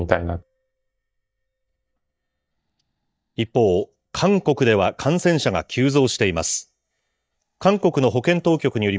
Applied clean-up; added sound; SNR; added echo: neural mask model DeepFilterNet 3.